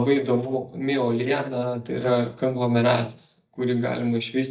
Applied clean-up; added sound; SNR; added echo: neural mask model DeepFilterNet 3.